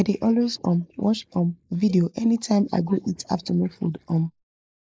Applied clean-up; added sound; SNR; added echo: neural mask model Resemble Enhance denoiser.